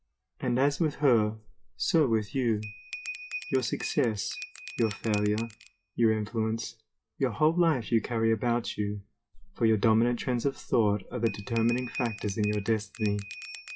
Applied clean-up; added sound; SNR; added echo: classical method WPE with log-MMSE.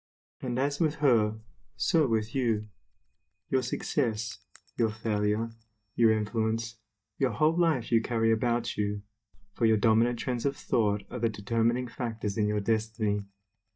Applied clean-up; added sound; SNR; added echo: neural mask model DeepFilterNet 3.